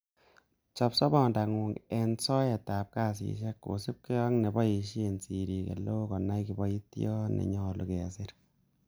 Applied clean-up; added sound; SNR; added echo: none; none; none; none.